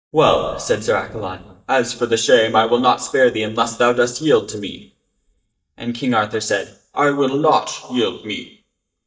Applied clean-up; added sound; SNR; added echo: neural mask model DeepFilterNet 3.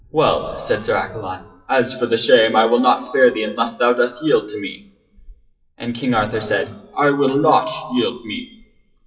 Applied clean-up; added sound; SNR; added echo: classical method WPE with log-MMSE.